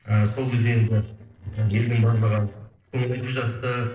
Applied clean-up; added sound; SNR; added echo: neural separator model SepFormer DNS4.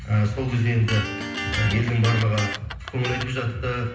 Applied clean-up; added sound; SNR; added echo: none; Electric guitar; 8 dB; reverberation time 0.8 s.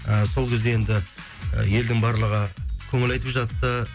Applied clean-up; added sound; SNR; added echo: none; none; none; none.